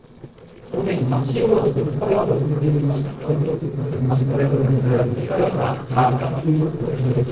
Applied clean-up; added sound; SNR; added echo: neural separator model SepFormer DNS4.